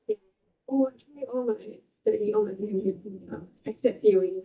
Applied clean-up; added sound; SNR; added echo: neural mask model DeepFilterNet 3.